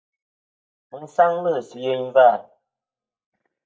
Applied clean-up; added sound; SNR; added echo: neural mask model DeepFilterNet 3.